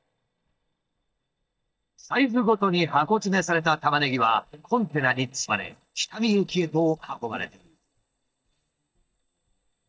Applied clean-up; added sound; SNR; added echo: neural mask model DeepFilterNet 3.